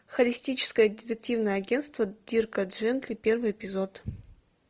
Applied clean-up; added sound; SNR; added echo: none; none; none; none.